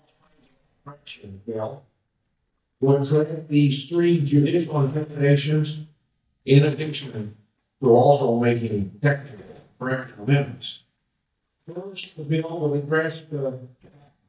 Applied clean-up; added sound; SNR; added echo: neural mask model DeepFilterNet 3.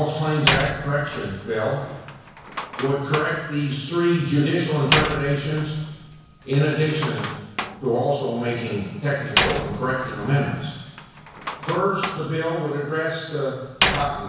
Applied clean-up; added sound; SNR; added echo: none; Slam; 6 dB; reverberation time 1.1 s.